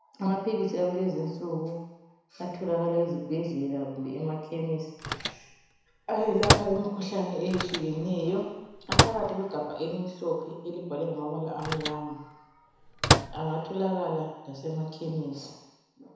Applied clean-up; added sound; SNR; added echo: none; Microwave oven; -2 dB; reverberation time 1.0 s.